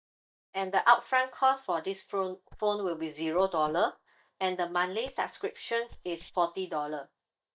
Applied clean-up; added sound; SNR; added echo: neural mask model DeepFilterNet 3.